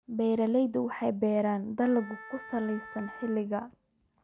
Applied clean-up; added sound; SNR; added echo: none; Wind instrument, woodwind instrument; 17 dB; none.